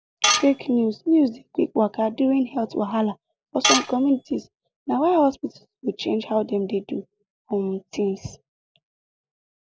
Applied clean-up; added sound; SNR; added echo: none; Tools; 0 dB; none.